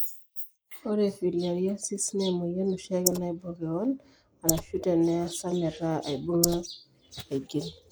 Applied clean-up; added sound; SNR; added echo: neural mask model Resemble Enhance denoiser.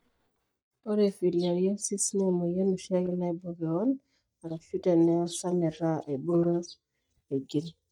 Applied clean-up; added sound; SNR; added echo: neural mask model DeepFilterNet 3.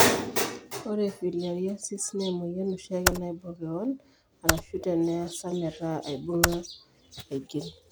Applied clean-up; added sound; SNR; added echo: none; Computer keyboard; 3 dB; none.